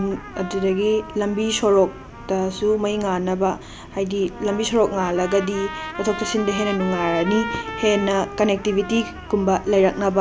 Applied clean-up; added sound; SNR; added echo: none; Trumpet; 13 dB; none.